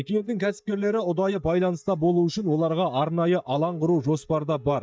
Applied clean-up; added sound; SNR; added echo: neural mask model DeepFilterNet 3.